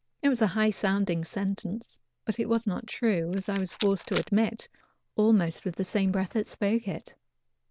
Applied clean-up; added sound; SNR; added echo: none; Rattle; 12 dB; none.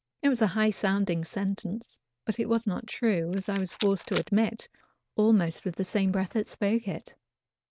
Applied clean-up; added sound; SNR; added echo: neural mask model RNNoise.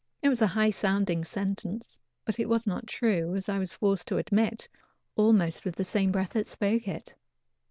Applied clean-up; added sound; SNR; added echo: none; none; none; none.